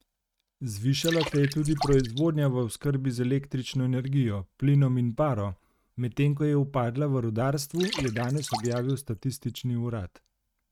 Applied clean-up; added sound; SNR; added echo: neural mask model RNNoise.